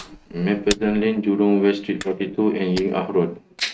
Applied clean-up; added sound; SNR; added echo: neural mask model RNNoise.